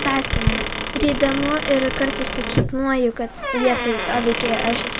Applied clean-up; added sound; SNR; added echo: none; Squeak / Wood; 3 dB; none.